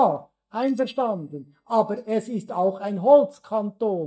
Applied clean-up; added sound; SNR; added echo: neural mask model DeepFilterNet 3.